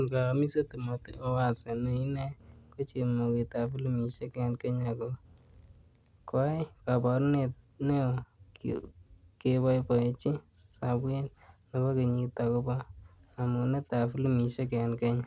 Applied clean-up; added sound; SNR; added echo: none; none; none; none.